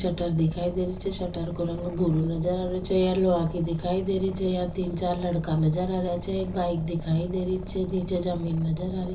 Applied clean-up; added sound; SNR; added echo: none; Boat, Water vehicle; 11 dB; reverberation time 0.4 s.